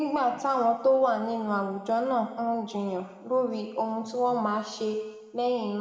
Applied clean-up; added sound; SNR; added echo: none; none; none; reverberation time 1.3 s.